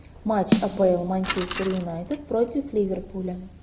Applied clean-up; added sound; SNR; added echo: none; Bicycle + Snare drum; 3 dB; none.